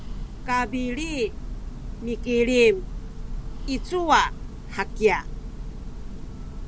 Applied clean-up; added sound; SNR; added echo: none; Church bell; 7 dB; none.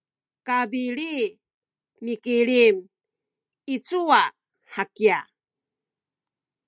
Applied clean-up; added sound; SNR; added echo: none; none; none; none.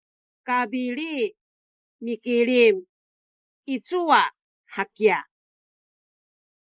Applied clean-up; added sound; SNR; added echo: neural mask model Resemble Enhance denoiser.